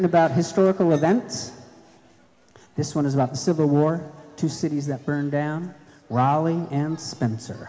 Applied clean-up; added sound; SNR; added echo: none; none; none; none.